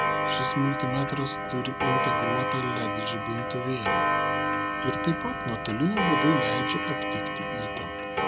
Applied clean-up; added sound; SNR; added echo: none; Clock; -3 dB; none.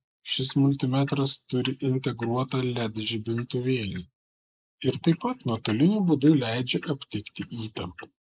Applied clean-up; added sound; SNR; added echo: neural mask model Resemble Enhance denoiser.